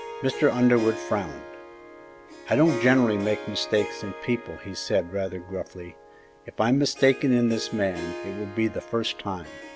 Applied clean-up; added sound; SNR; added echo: none; Harp; 12 dB; none.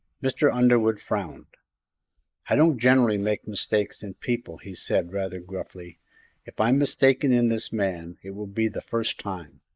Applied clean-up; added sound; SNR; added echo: neural mask model Resemble Enhance denoiser.